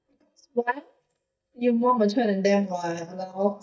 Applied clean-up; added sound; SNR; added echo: neural mask model DeepFilterNet 3.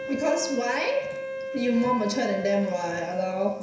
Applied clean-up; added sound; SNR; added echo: none; Wind instrument, woodwind instrument; 8 dB; reverberation time 0.7 s.